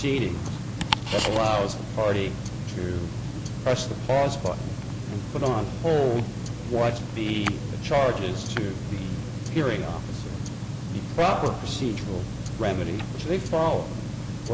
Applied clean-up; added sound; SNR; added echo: none; Tick-tock; 4 dB; none.